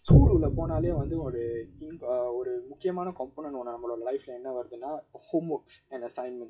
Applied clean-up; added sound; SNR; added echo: classical method WPE with log-MMSE.